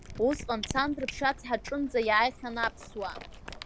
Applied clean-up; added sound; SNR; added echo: none; Cat; 12 dB; none.